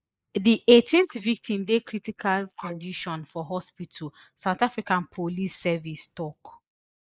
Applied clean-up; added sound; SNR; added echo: neural mask model Resemble Enhance denoiser.